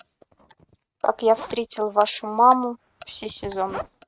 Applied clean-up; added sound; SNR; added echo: neural mask model RNNoise.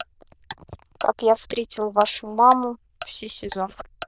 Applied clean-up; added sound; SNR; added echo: neural diffusion model UNIVERSE++.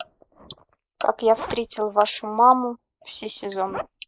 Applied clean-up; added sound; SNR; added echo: neural mask model Resemble Enhance denoiser.